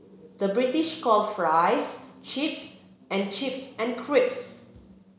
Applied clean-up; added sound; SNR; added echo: none; none; none; none.